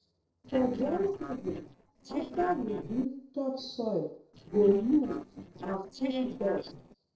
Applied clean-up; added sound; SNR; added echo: neural separator model SepFormer DNS4.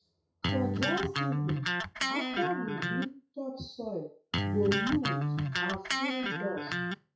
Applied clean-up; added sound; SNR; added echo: classical method WPE with log-MMSE.